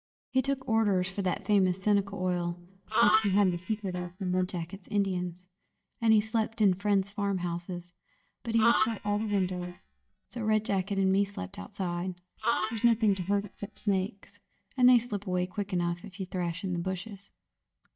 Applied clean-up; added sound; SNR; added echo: neural mask model DeepFilterNet 3.